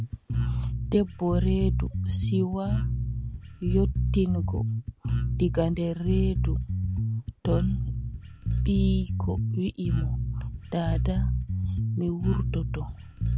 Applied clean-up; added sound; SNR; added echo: none; Bass guitar; -3 dB; none.